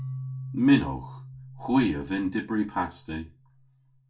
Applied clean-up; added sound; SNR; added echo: none; Keyboard (musical); 13 dB; reverberation time 0.2 s.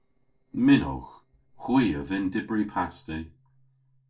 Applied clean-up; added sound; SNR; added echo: neural separator model SepFormer DNS4.